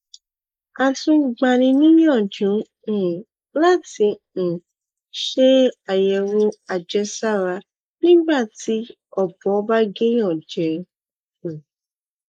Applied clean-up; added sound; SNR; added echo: neural mask model Resemble Enhance denoiser.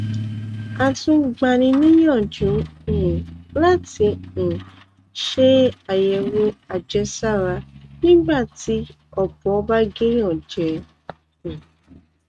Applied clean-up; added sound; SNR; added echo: neural mask model RNNoise.